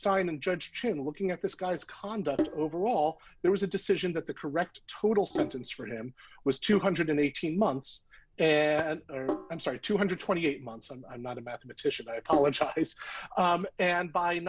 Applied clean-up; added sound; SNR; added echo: none; Sink (filling or washing); 12 dB; none.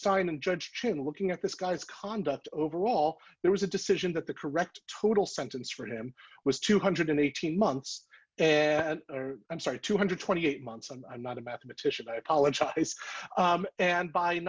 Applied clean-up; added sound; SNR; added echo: none; none; none; none.